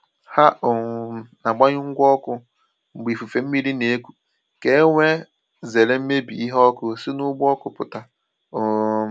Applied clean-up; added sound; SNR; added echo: none; none; none; none.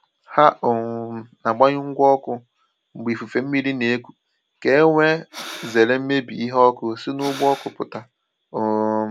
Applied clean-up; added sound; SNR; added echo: none; Breathing; 16 dB; none.